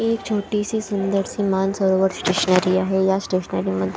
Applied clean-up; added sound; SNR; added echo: none; none; none; none.